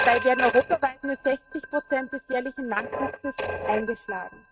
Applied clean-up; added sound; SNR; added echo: neural mask model RNNoise.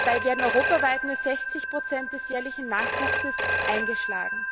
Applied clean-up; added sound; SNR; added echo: none; Telephone; 0 dB; none.